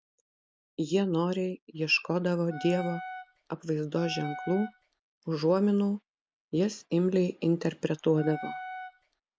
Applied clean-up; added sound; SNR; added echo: none; Wind instrument, woodwind instrument; 12 dB; none.